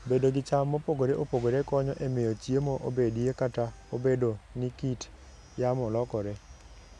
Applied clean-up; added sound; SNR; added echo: none; none; none; none.